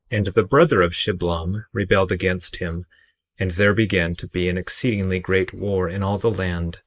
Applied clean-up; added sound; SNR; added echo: neural mask model Resemble Enhance denoiser.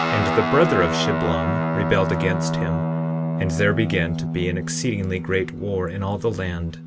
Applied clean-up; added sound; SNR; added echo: none; Guitar; 1 dB; none.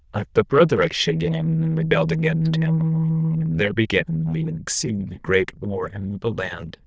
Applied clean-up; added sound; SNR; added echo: neural diffusion model UNIVERSE++.